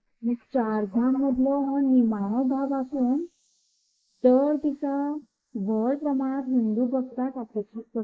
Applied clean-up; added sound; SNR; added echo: neural mask model Resemble Enhance denoiser.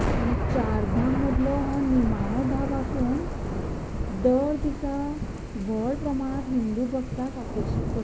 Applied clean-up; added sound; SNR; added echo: none; Thunder / Rain; 1 dB; none.